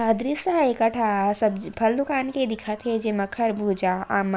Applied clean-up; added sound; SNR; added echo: none; none; none; none.